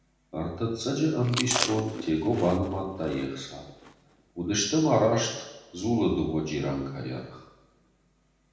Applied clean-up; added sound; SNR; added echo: none; Chewing, mastication; 7 dB; reverberation time 0.9 s.